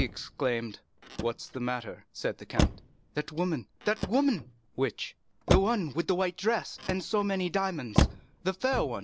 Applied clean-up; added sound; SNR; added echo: none; Motor vehicle (road); 3 dB; none.